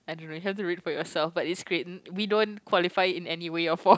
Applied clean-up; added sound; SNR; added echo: none; none; none; none.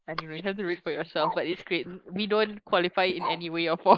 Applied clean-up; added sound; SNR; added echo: neural mask model Resemble Enhance denoiser.